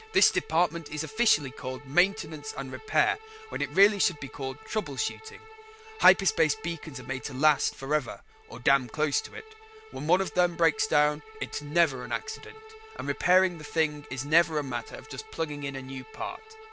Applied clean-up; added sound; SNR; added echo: none; Bowed string instrument; 19 dB; none.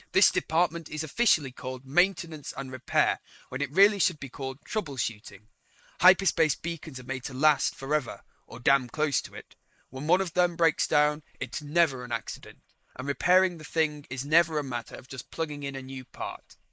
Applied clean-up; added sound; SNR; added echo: neural mask model Resemble Enhance denoiser.